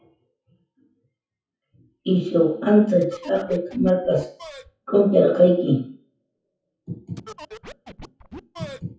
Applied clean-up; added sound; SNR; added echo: classical method WPE with log-MMSE.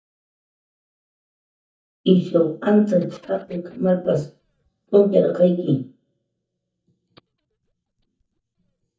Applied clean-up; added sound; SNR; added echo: neural mask model DeepFilterNet 3.